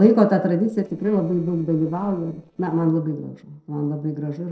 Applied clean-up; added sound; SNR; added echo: neural separator model SepFormer DNS4.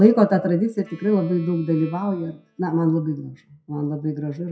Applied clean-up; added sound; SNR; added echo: classical method WPE with log-MMSE.